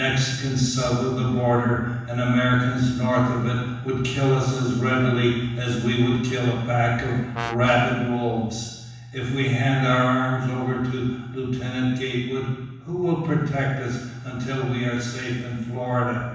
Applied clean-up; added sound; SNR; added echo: none; Brass instrument; 11 dB; reverberation time 1.1 s.